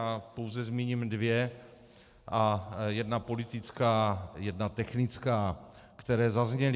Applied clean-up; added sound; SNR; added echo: none; none; none; none.